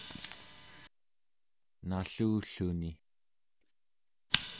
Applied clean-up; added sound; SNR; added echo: none; Scissors; -2 dB; none.